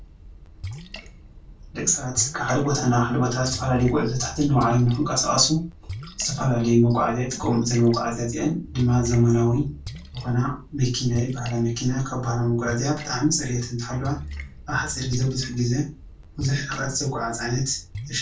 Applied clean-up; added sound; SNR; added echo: none; Splash, splatter; 15 dB; reverberation time 0.2 s.